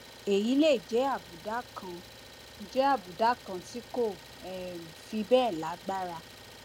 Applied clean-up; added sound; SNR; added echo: none; Idling; 18 dB; none.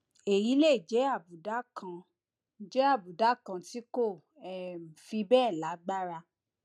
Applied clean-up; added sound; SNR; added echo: none; none; none; none.